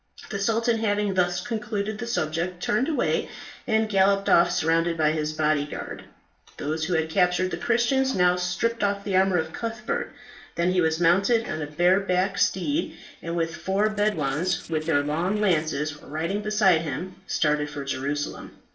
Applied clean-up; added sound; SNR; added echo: neural separator model SepFormer DNS4.